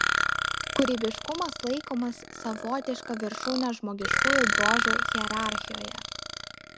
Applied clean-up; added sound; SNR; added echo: none; Burping, eructation; -2 dB; none.